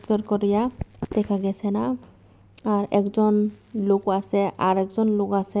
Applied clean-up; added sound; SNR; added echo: none; none; none; none.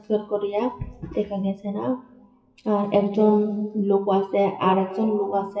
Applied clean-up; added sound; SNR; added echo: classical method WPE with log-MMSE.